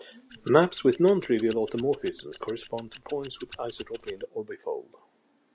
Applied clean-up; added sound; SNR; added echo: none; Scissors; 15 dB; none.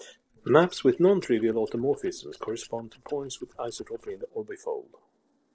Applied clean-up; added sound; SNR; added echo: neural separator model SepFormer DNS4.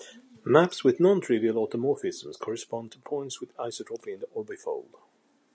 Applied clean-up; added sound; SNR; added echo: none; none; none; none.